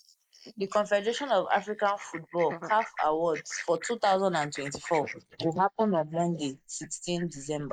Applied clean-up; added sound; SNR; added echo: neural mask model Resemble Enhance denoiser.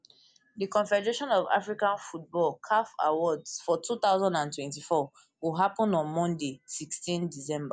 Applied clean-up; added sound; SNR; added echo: none; none; none; none.